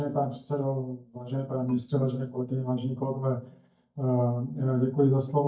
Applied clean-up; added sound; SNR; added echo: neural mask model DeepFilterNet 3.